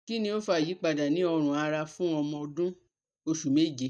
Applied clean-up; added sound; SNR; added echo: neural mask model DeepFilterNet 3.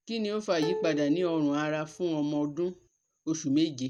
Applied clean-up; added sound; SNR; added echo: none; Plucked string instrument; 10 dB; none.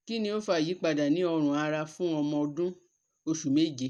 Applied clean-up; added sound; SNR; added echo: none; none; none; none.